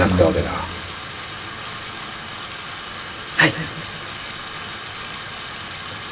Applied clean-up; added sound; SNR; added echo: none; Bathtub (filling or washing); 5 dB; reverberation time 1.3 s.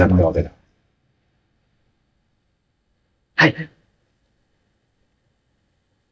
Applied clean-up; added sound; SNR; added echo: neural mask model DeepFilterNet 3.